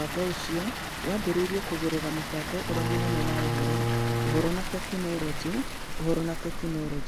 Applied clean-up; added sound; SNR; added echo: none; Bowed string instrument + Water; -1 dB; none.